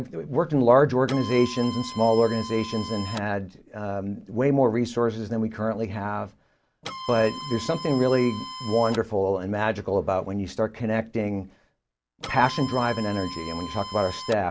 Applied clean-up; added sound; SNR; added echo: none; Printer; 12 dB; none.